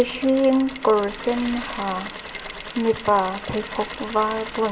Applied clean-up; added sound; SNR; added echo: none; Mechanisms; 12 dB; reverberation time 0.3 s.